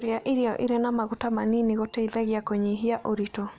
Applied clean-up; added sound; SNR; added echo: none; none; none; none.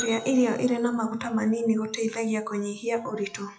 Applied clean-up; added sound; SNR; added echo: classical method WPE with log-MMSE.